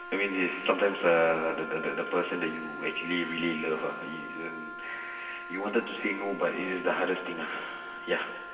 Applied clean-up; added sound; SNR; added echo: none; Wind instrument, woodwind instrument; 10 dB; reverberation time 2.0 s.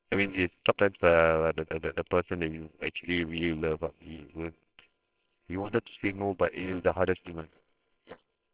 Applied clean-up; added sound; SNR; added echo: neural separator model SepFormer WHAMR!.